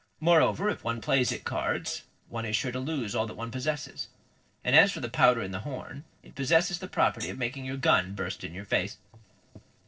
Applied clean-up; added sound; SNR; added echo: neural separator model SepFormer DNS4.